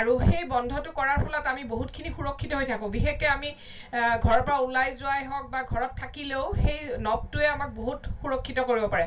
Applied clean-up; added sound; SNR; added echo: none; none; none; reverberation time 0.2 s.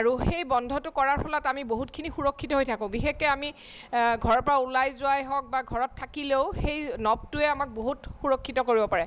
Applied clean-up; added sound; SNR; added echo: none; none; none; none.